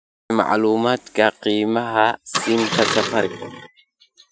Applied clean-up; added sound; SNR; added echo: classical method Wiener filter.